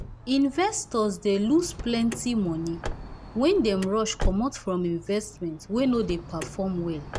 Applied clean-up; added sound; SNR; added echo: none; Car; 9 dB; none.